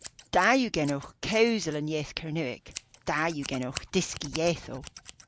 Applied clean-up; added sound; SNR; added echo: none; Scissors; 16 dB; none.